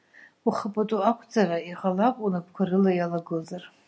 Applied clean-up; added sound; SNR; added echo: none; none; none; none.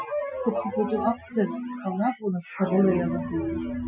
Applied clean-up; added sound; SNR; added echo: classical method Wiener filter.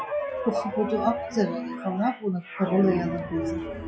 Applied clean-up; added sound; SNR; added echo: classical method log-MMSE.